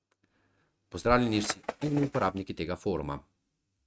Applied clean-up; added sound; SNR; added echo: neural mask model RNNoise.